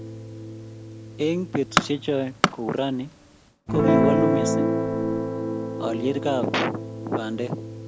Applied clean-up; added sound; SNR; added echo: none; Guitar + Tools; -2 dB; none.